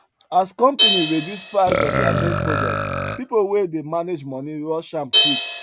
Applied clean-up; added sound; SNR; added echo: none; Crash cymbal + Burping, eructation; -1 dB; none.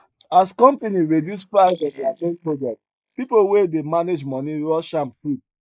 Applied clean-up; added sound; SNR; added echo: neural mask model Resemble Enhance denoiser.